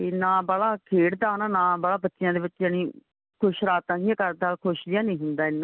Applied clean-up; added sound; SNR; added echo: none; none; none; none.